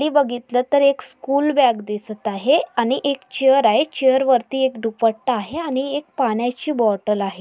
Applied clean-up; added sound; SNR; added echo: none; none; none; none.